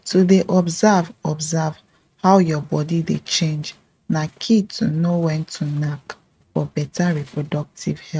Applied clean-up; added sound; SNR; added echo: neural mask model RNNoise.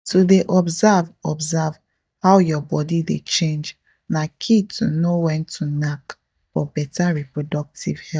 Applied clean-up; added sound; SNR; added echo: neural mask model DeepFilterNet 3.